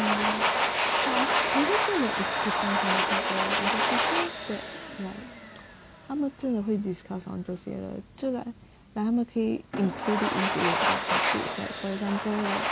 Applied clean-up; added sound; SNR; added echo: none; Domestic sounds, home sounds; -2 dB; none.